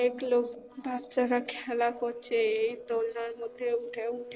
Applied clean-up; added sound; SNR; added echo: neural separator model SepFormer DNS4.